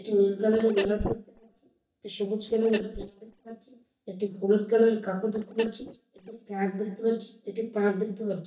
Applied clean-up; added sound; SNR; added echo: neural mask model DeepFilterNet 3.